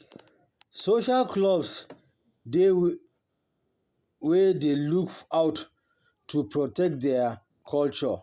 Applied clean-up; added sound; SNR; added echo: none; none; none; none.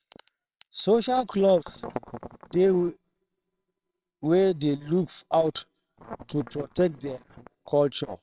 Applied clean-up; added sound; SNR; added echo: neural separator model SepFormer WHAMR!.